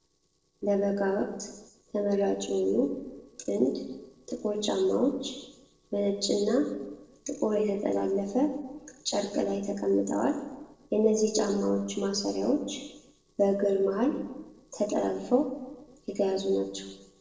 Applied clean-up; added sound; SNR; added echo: neural separator model SepFormer DNS4.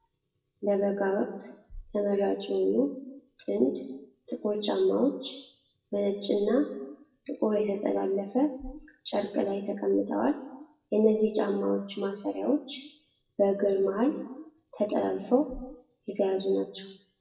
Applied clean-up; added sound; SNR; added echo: classical method WPE with log-MMSE.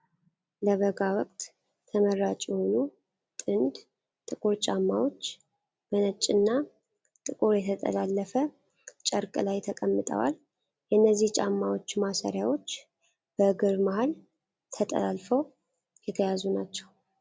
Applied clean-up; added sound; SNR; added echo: none; none; none; none.